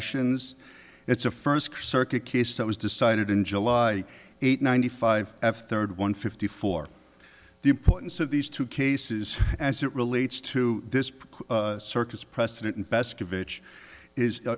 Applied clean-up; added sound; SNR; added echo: none; none; none; none.